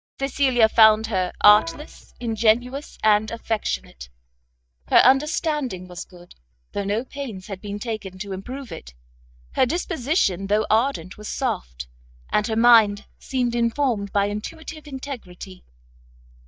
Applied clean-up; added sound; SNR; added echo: neural mask model DeepFilterNet 3.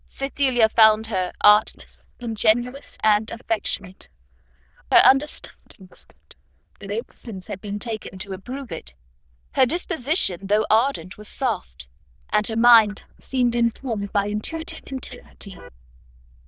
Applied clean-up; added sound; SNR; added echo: neural diffusion model UNIVERSE++.